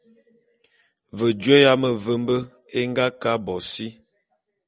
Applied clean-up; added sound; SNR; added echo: none; none; none; none.